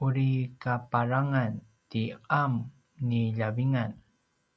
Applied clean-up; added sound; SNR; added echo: none; none; none; none.